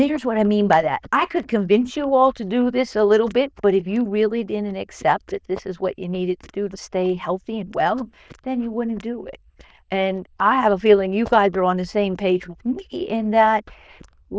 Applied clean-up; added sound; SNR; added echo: neural diffusion model UNIVERSE++.